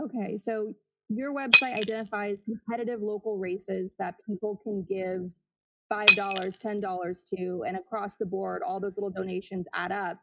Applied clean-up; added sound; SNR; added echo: classical method log-MMSE.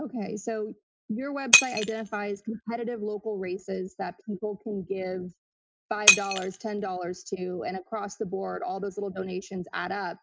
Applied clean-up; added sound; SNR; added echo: none; Shatter; -3 dB; none.